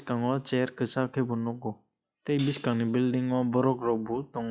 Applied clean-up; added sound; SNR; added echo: classical method log-MMSE.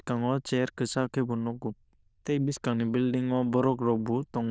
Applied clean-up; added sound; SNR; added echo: neural diffusion model UNIVERSE++.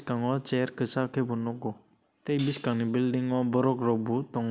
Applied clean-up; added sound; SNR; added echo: none; Hi-hat; 19 dB; none.